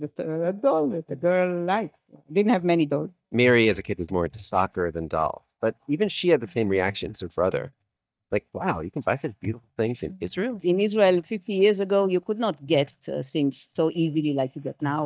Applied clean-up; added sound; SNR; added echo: neural mask model DeepFilterNet 3.